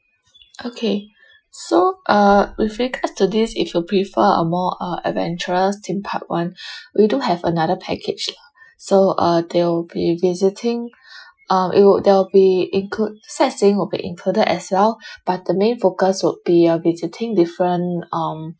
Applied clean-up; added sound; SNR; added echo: classical method Wiener filter.